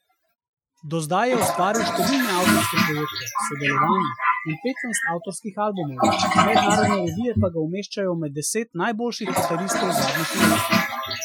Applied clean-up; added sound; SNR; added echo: classical method Wiener filter.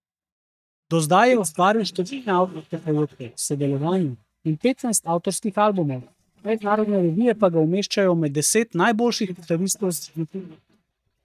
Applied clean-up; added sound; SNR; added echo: neural mask model DeepFilterNet 3.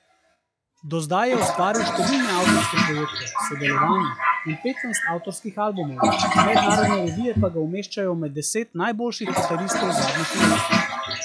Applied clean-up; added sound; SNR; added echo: classical method log-MMSE.